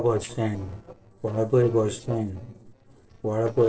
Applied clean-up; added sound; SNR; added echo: neural separator model SepFormer DNS4.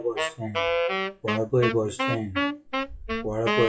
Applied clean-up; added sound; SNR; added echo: classical method WPE with log-MMSE.